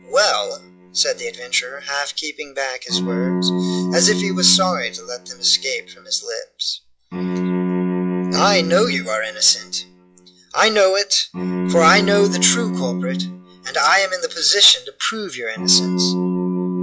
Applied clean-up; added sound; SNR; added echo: classical method log-MMSE.